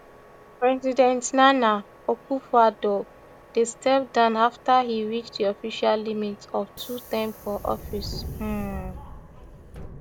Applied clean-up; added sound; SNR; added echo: none; Subway, metro, underground; 17 dB; none.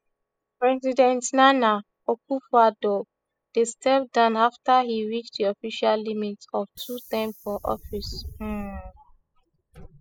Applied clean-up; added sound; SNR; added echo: classical method spectral subtraction.